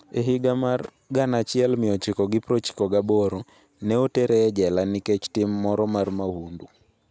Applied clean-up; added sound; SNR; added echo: none; none; none; none.